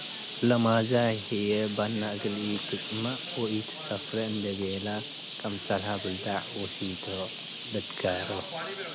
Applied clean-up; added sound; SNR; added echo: none; Bird; 8 dB; none.